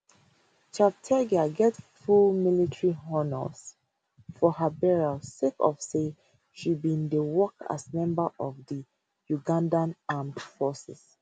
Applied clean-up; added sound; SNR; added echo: none; none; none; none.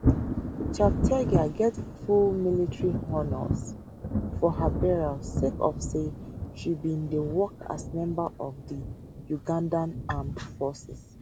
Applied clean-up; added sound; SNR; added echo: none; Thunder; 2 dB; none.